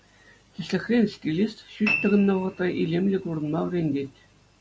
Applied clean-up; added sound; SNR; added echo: none; Piano; 12 dB; none.